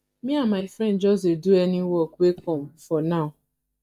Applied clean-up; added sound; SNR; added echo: neural mask model DeepFilterNet 3.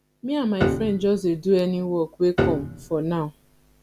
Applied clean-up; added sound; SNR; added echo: none; Piano; 4 dB; none.